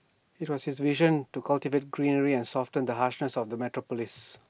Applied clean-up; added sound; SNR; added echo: none; none; none; none.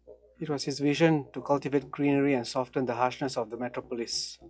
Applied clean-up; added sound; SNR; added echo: classical method log-MMSE.